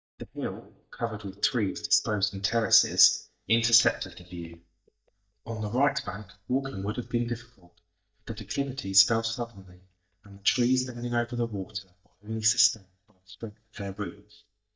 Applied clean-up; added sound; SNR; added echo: neural mask model DeepFilterNet 3.